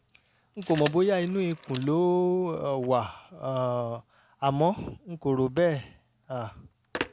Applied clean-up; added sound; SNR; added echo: none; Telephone; 17 dB; none.